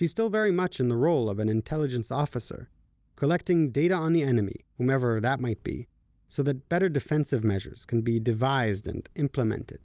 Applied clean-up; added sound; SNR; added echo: none; none; none; none.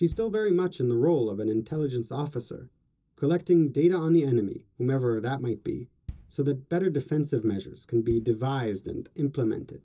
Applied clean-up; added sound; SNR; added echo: none; Bass drum; 18 dB; reverberation time 0.2 s.